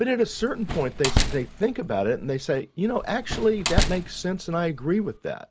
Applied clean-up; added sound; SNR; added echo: none; Slam; 3 dB; none.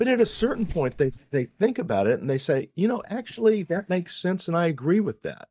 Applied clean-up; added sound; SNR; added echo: neural mask model DeepFilterNet 3.